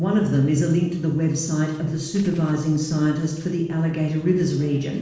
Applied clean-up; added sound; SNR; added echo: neural separator model SepFormer DNS4.